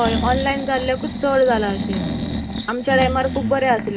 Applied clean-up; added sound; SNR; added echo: none; Breathing; 5 dB; reverberation time 0.3 s.